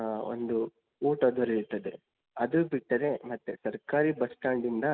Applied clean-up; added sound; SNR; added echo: none; none; none; none.